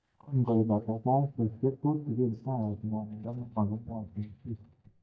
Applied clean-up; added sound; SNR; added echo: neural mask model DeepFilterNet 3.